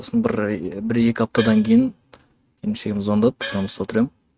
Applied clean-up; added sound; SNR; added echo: neural mask model RNNoise.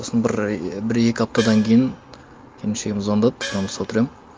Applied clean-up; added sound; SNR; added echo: none; Gong; 14 dB; none.